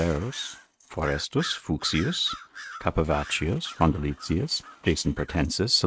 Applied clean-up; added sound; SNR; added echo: neural mask model RNNoise.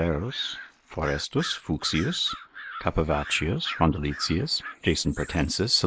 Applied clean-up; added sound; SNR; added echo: neural mask model Resemble Enhance denoiser.